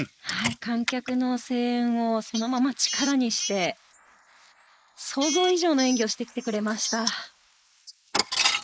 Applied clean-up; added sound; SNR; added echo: neural mask model Resemble Enhance denoiser.